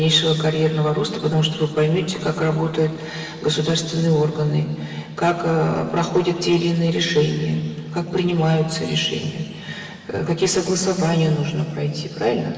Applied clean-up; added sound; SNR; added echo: none; none; none; reverberation time 2.3 s.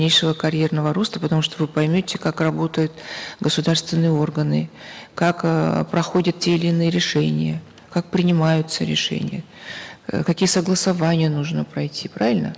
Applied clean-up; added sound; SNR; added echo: none; none; none; none.